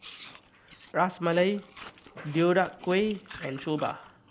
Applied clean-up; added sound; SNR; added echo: none; Chewing, mastication; 19 dB; none.